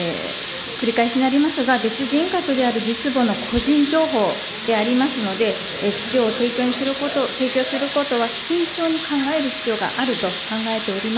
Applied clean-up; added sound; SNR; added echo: none; Sink (filling or washing) / Water tap, faucet; 3 dB; none.